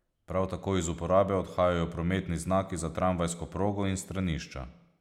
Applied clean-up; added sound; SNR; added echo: none; none; none; none.